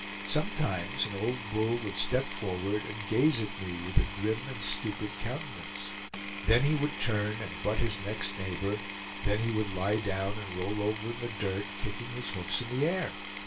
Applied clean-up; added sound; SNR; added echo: none; Power tool; 9 dB; reverberation time 0.2 s.